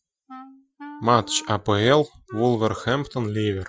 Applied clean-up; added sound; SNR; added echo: classical method Wiener filter.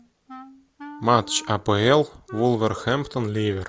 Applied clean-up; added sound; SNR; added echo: none; Wind instrument, woodwind instrument; 20 dB; none.